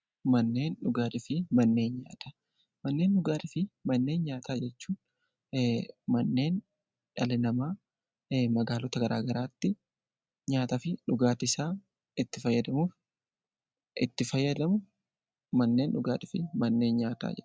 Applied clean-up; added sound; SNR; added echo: none; none; none; none.